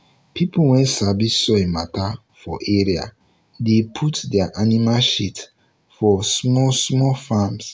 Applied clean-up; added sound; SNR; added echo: none; none; none; none.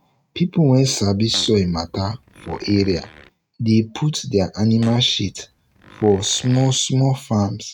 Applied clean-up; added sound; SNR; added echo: neural mask model RNNoise.